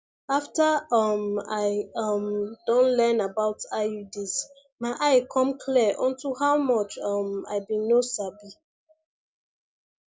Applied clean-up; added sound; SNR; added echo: none; none; none; none.